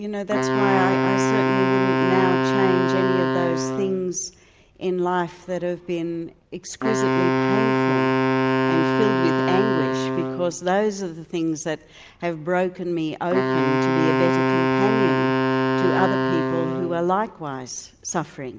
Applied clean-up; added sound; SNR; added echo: none; Wind instrument, woodwind instrument; -3 dB; none.